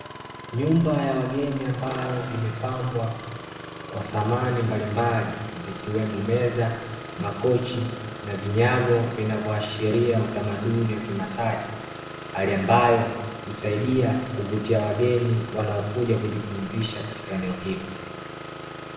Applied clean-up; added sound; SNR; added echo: none; Engine starting; 11 dB; reverberation time 1.0 s.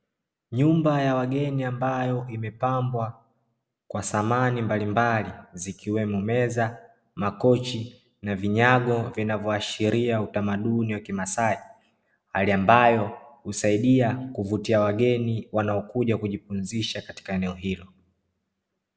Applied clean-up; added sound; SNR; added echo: none; none; none; none.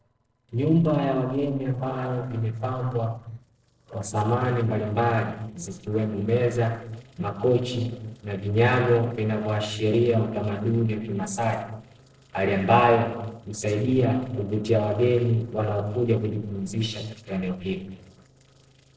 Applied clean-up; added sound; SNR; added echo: neural separator model SepFormer DNS4.